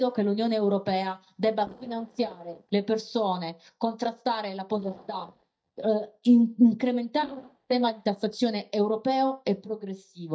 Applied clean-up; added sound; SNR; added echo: neural mask model DeepFilterNet 3.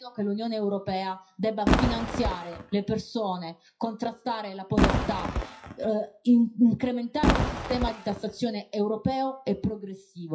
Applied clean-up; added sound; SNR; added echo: classical method WPE with log-MMSE.